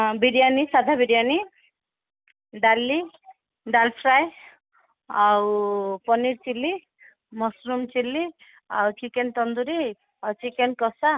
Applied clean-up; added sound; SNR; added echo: none; none; none; none.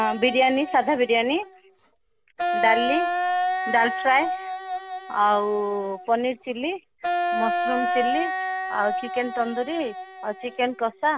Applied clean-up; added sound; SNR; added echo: none; Wind instrument, woodwind instrument; 3 dB; none.